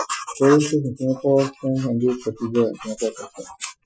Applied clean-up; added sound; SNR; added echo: classical method Wiener filter.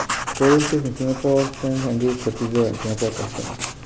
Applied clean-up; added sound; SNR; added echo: none; Writing; 8 dB; none.